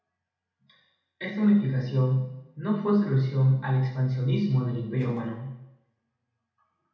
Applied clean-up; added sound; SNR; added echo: none; none; none; reverberation time 0.8 s.